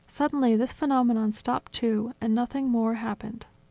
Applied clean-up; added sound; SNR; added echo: none; none; none; none.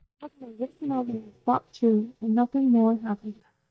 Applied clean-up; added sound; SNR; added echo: neural mask model DeepFilterNet 3.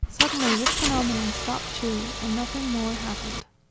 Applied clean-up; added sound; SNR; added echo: none; Engine; -1 dB; none.